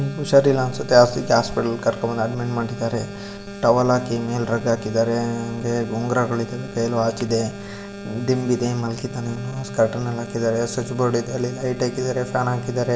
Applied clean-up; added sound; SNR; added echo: none; none; none; reverberation time 1.7 s.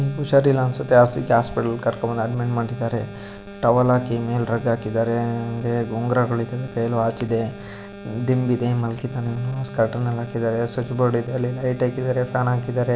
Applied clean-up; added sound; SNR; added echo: none; none; none; none.